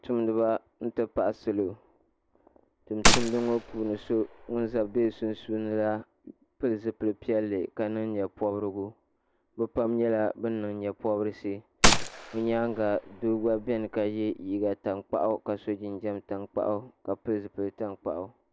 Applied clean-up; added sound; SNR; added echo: none; Gunshot, gunfire; -2 dB; none.